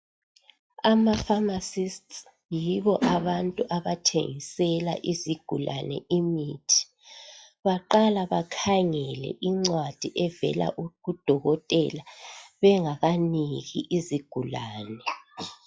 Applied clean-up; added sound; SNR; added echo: classical method log-MMSE.